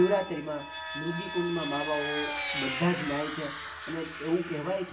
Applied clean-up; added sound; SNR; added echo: none; Vehicle; 5 dB; reverberation time 0.4 s.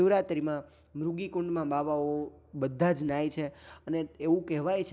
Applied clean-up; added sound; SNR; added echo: none; none; none; none.